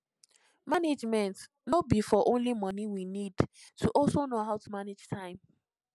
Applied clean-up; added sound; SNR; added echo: none; none; none; none.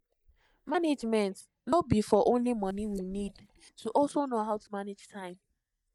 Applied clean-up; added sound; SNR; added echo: neural mask model DeepFilterNet 3.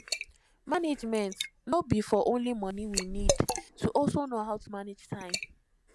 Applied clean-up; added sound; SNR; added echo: none; Liquid; 6 dB; none.